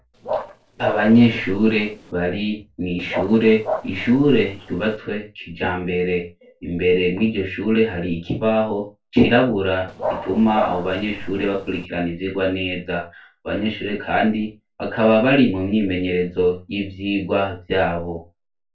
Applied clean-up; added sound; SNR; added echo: neural separator model SepFormer DNS4.